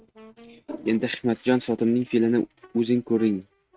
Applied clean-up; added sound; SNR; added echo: neural mask model RNNoise.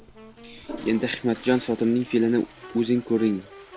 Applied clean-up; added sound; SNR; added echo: none; Toilet flush / Water + Wind instrument, woodwind instrument; 18 dB; none.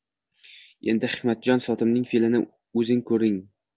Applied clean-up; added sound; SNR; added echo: none; none; none; none.